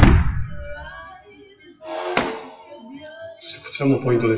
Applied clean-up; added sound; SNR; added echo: classical method WPE with log-MMSE.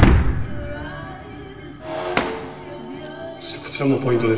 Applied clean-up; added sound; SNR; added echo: none; Shatter; -3 dB; reverberation time 1.3 s.